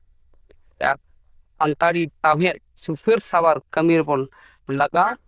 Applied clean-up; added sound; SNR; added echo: neural diffusion model UNIVERSE++.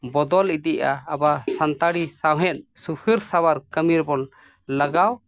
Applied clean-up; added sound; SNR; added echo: none; none; none; none.